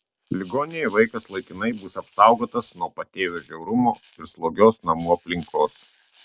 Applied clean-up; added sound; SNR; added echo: none; Rattle (instrument); 15 dB; none.